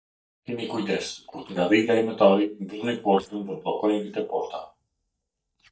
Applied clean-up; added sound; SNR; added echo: neural mask model DeepFilterNet 3.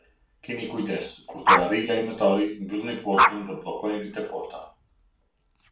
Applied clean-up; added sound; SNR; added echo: none; Dog; 0 dB; reverberation time 0.3 s.